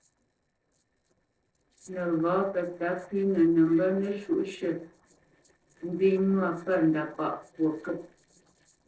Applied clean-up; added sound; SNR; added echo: neural separator model SepFormer DNS4.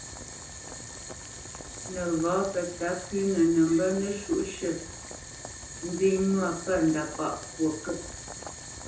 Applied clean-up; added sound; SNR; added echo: none; Boiling; 11 dB; reverberation time 0.5 s.